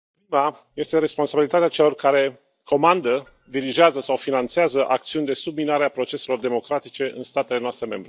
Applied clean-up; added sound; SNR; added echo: neural mask model DeepFilterNet 3.